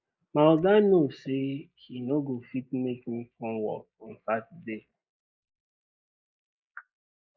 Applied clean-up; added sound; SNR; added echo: neural mask model Resemble Enhance denoiser.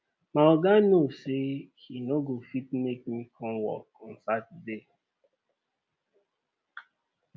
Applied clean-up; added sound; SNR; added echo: none; none; none; none.